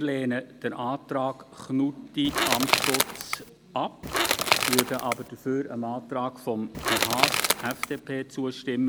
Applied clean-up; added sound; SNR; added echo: none; Crushing / Wood; -4 dB; none.